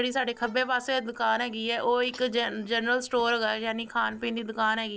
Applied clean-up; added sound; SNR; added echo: neural separator model SepFormer DNS4.